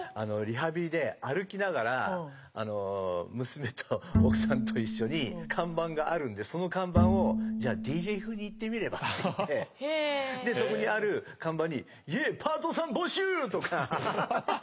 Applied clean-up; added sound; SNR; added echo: none; Bowed string instrument; -1 dB; none.